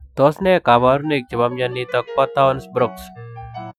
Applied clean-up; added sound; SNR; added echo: classical method Wiener filter.